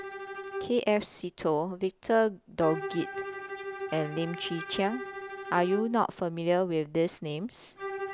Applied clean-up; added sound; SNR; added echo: none; Bowed string instrument; 10 dB; none.